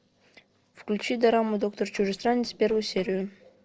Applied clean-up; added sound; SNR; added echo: neural separator model SepFormer DNS4.